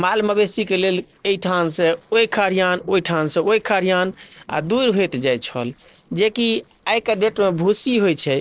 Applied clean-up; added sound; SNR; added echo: neural separator model SepFormer DNS4.